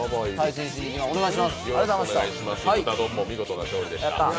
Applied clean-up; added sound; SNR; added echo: none; none; none; none.